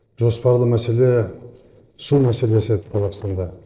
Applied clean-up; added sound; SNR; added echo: neural separator model SepFormer DNS4.